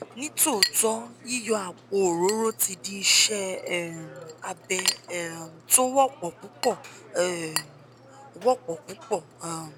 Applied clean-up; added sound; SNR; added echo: none; Chink, clink; 10 dB; none.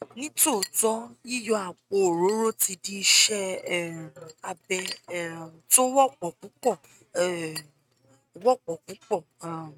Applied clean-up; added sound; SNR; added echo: neural mask model RNNoise.